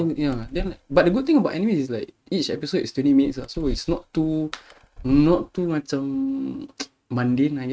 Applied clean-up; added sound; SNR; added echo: neural mask model RNNoise.